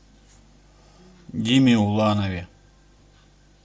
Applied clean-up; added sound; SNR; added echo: none; none; none; none.